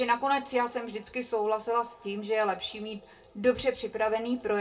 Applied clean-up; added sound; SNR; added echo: none; none; none; reverberation time 0.2 s.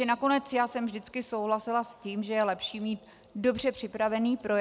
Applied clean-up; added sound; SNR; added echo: none; none; none; none.